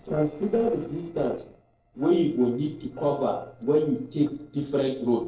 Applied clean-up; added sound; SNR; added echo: neural separator model SepFormer DNS4.